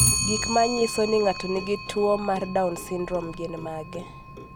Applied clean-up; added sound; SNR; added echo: none; Clock; 4 dB; none.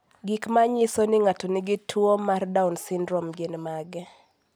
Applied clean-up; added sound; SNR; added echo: none; none; none; none.